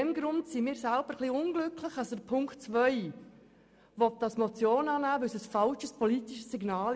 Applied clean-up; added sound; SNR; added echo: none; none; none; none.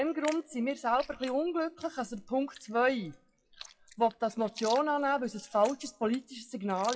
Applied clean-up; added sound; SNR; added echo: classical method WPE with log-MMSE.